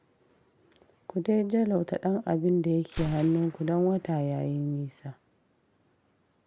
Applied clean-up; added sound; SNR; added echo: none; Gunshot, gunfire; 20 dB; none.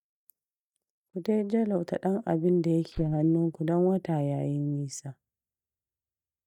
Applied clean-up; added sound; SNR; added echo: neural mask model DeepFilterNet 3.